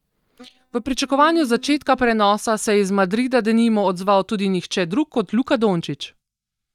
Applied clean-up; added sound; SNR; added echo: neural mask model DeepFilterNet 3.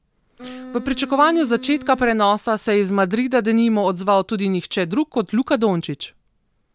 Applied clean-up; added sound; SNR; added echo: none; Wind instrument, woodwind instrument; 15 dB; none.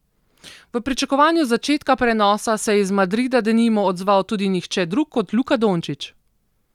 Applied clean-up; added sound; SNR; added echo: none; none; none; none.